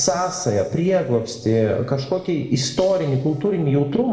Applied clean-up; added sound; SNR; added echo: neural separator model SepFormer DNS4.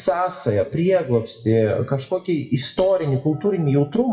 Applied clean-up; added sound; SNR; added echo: classical method WPE with log-MMSE.